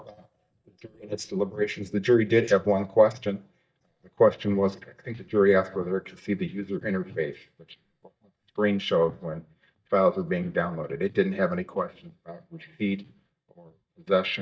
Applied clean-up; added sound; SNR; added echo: neural mask model DeepFilterNet 3.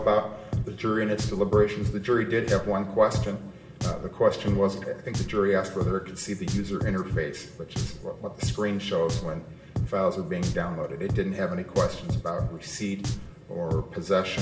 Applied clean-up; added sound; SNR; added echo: none; Drum; 6 dB; reverberation time 0.8 s.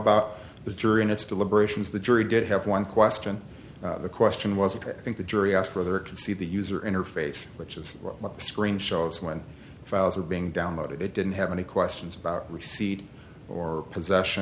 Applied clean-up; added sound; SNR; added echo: none; none; none; none.